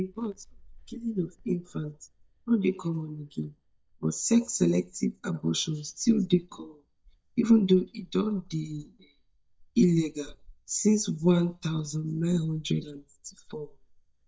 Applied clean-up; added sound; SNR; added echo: neural mask model DeepFilterNet 3.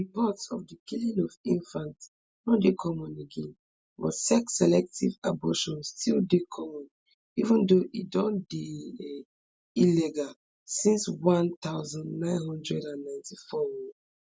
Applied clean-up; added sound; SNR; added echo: none; none; none; none.